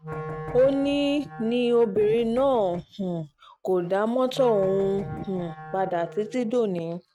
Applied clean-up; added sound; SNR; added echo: neural mask model RNNoise.